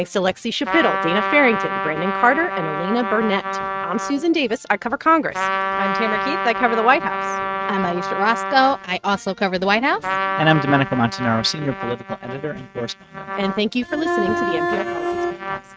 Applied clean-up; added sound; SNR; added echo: neural mask model RNNoise.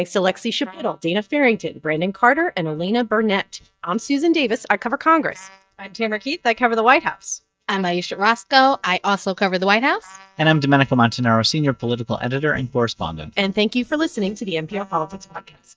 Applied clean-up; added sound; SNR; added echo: neural mask model DeepFilterNet 3.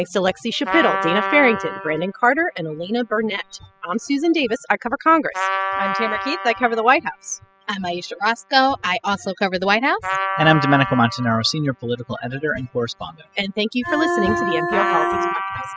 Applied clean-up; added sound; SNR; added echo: classical method spectral subtraction.